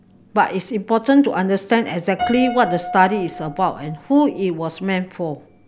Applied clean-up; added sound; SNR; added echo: none; Piano; 13 dB; none.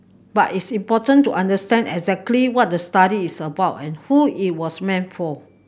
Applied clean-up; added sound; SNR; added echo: none; none; none; none.